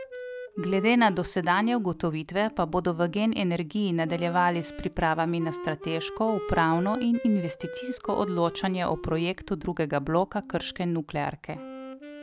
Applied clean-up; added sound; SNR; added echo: none; Wind instrument, woodwind instrument; 13 dB; none.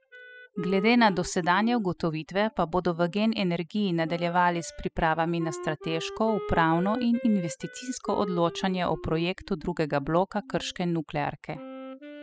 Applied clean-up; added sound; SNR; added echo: classical method spectral subtraction.